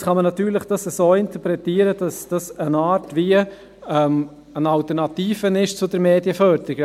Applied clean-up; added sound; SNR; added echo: none; none; none; none.